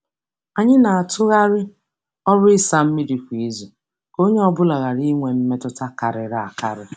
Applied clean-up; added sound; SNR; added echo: none; none; none; none.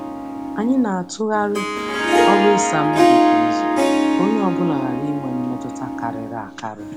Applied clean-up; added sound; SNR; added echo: none; Harp; -4 dB; none.